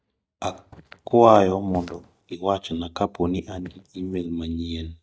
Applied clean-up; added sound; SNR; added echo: neural mask model DeepFilterNet 3.